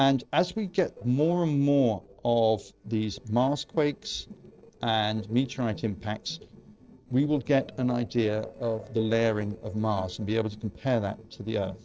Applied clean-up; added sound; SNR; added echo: neural separator model SepFormer DNS4.